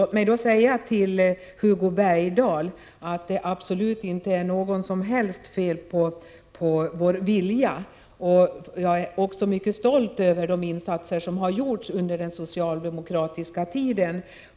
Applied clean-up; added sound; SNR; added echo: none; none; none; none.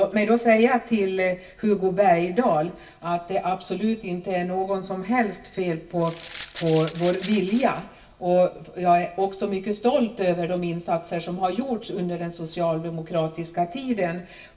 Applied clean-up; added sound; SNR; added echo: none; Rattle (instrument); 14 dB; reverberation time 0.2 s.